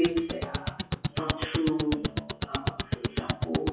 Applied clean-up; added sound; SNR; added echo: classical method WPE with log-MMSE.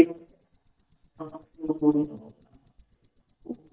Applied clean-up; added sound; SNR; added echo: neural mask model DeepFilterNet 3.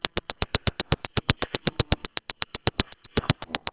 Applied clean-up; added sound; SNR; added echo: neural separator model SepFormer WHAMR!.